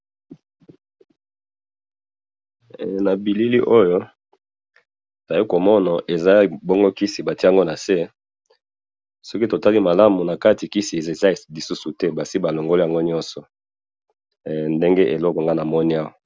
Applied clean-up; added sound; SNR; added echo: none; none; none; none.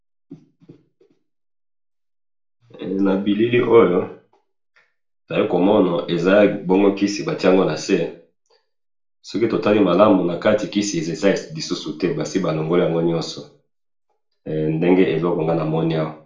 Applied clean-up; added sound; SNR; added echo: none; none; none; reverberation time 0.4 s.